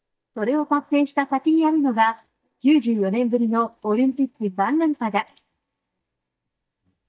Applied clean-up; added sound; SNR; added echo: neural mask model DeepFilterNet 3.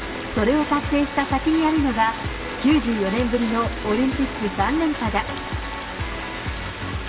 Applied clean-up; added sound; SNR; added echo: none; Stream; 13 dB; reverberation time 2.7 s.